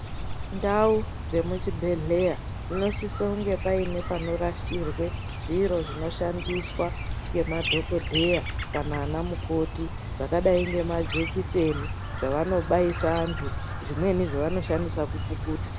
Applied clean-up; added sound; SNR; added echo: none; Chirp, tweet; 4 dB; none.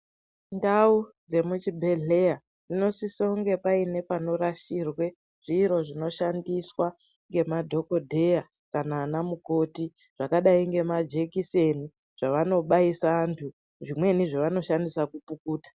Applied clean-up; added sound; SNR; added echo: none; none; none; none.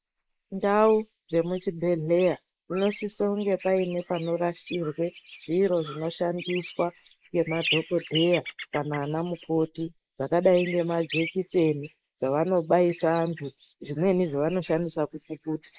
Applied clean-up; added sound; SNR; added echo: neural mask model Resemble Enhance denoiser.